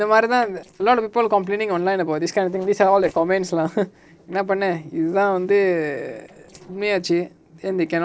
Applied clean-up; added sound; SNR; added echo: neural separator model SepFormer DNS4.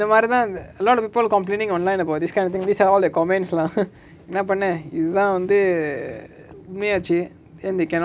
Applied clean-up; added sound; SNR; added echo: none; none; none; none.